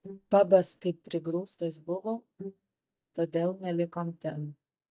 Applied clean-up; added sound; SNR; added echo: neural mask model DeepFilterNet 3.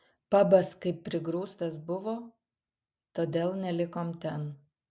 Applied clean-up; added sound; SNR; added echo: none; none; none; none.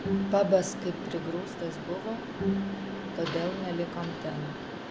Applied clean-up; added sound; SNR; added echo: none; Mechanisms + Bowed string instrument; 2 dB; none.